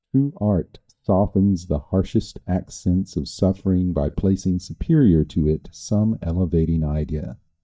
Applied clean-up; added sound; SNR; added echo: neural mask model DeepFilterNet 3.